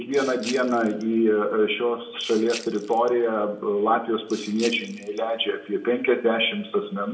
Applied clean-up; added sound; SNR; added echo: none; Rattle (instrument); 19 dB; reverberation time 0.5 s.